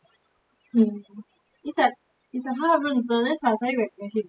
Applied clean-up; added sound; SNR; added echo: classical method spectral subtraction.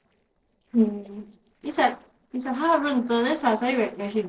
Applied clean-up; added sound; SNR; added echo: neural separator model SepFormer DNS4.